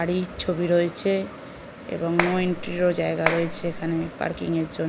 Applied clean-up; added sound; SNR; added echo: none; Clapping; 6 dB; none.